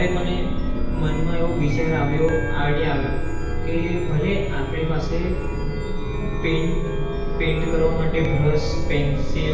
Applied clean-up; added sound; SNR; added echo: none; Chime; -3 dB; reverberation time 0.9 s.